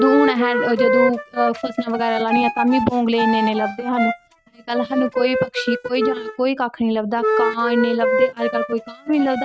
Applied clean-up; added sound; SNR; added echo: neural mask model RNNoise.